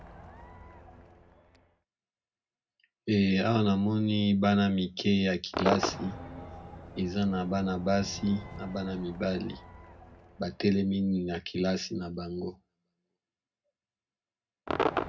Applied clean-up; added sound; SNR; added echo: none; Crowd / Cheering / Fireworks; 10 dB; reverberation time 0.2 s.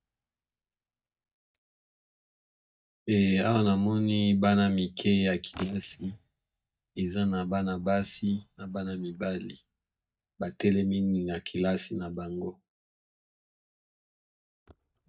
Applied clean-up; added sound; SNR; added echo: neural mask model DeepFilterNet 3.